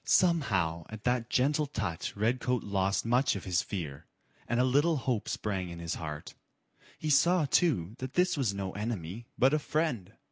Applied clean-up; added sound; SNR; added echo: none; none; none; none.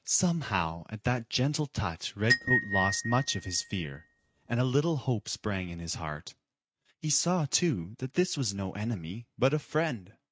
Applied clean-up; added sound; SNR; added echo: neural mask model RNNoise.